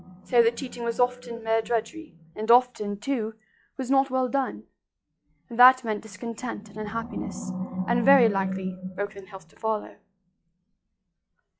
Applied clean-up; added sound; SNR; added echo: classical method log-MMSE.